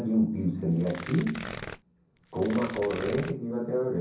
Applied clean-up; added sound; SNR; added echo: none; Tearing; 12 dB; reverberation time 0.6 s.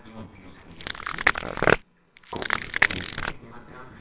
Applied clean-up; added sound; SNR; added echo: neural separator model SepFormer WHAMR!.